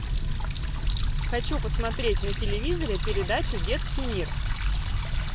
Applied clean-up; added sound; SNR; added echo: none; Water tap, faucet; 11 dB; none.